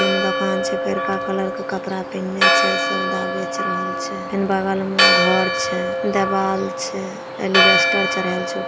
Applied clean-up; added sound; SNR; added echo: none; Church bell; -3 dB; none.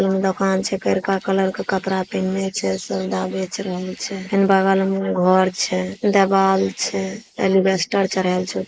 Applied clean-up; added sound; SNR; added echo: neural mask model Resemble Enhance denoiser.